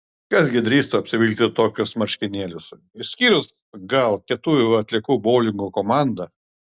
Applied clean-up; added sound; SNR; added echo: none; none; none; none.